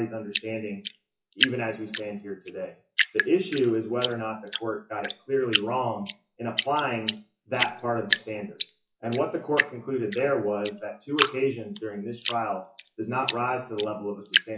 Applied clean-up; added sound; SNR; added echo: classical method WPE with log-MMSE.